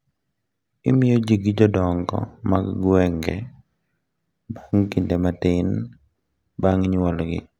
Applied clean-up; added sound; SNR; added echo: none; none; none; none.